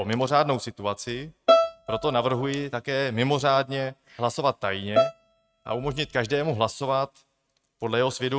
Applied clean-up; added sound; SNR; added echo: neural mask model RNNoise.